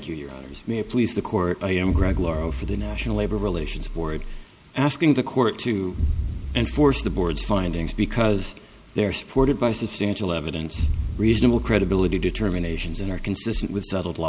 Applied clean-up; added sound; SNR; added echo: none; Explosion; 5 dB; none.